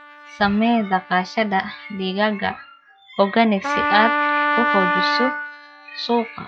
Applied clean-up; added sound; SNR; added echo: classical method log-MMSE.